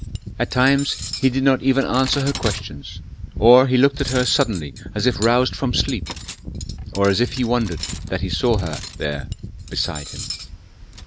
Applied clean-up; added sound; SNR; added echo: none; Cutlery, silverware; 9 dB; none.